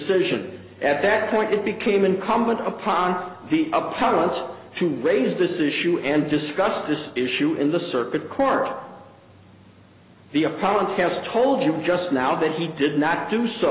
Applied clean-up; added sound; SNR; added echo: none; none; none; none.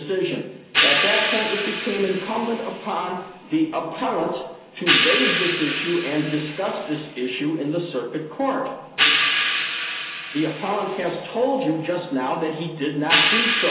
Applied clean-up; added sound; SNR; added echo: none; Hi-hat; 0 dB; reverberation time 0.4 s.